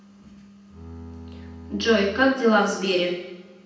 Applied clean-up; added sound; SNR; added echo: none; Bowed string instrument; 17 dB; reverberation time 0.8 s.